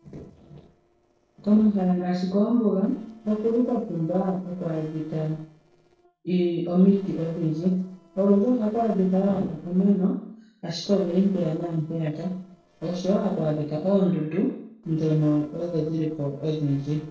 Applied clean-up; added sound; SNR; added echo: neural separator model SepFormer DNS4.